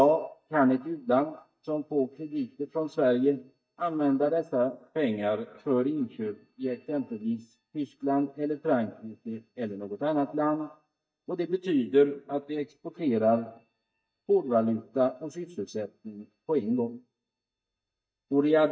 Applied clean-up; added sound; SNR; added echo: neural mask model DeepFilterNet 3.